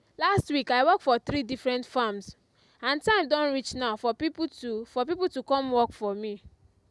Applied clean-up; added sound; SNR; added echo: none; none; none; none.